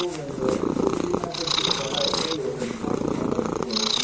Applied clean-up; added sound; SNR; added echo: none; Purr; -5 dB; reverberation time 0.6 s.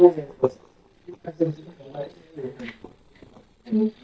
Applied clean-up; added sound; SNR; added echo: neural mask model DeepFilterNet 3.